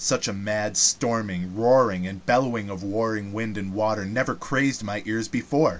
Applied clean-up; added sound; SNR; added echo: none; none; none; none.